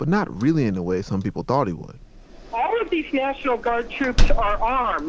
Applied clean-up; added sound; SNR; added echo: none; Slam; 1 dB; none.